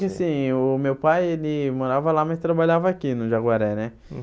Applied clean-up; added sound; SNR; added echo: none; none; none; none.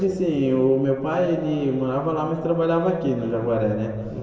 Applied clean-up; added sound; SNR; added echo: none; none; none; reverberation time 1.8 s.